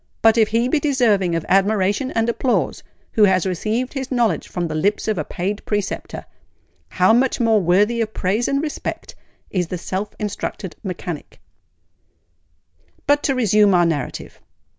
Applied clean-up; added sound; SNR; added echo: none; none; none; none.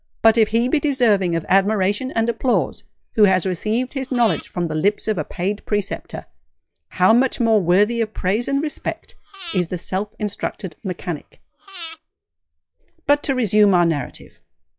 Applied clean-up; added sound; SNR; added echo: classical method log-MMSE.